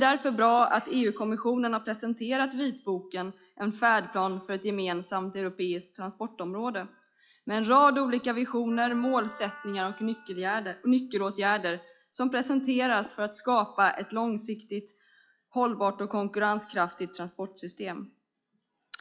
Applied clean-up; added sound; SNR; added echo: classical method log-MMSE.